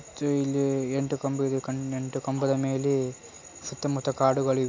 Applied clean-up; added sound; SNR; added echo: none; none; none; none.